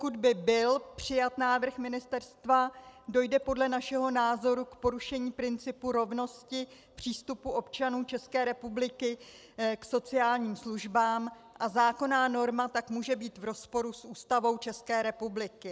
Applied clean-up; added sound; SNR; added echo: none; none; none; none.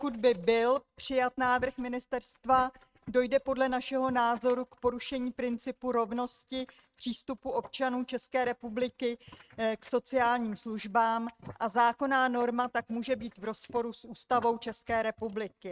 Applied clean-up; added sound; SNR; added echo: neural mask model RNNoise.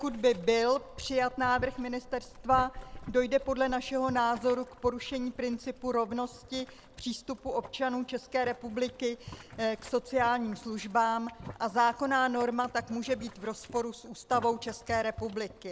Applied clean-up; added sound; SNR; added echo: none; Boiling; 17 dB; none.